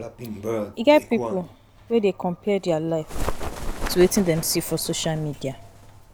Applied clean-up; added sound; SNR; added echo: none; Bird; 8 dB; none.